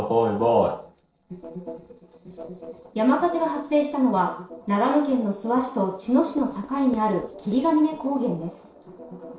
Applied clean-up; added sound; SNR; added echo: neural separator model SepFormer DNS4.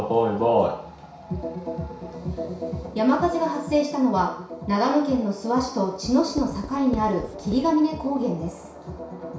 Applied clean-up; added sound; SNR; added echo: none; Writing; 14 dB; reverberation time 0.6 s.